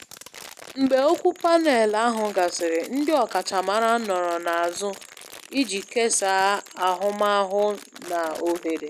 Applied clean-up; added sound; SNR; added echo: none; Crumpling, crinkling; 20 dB; none.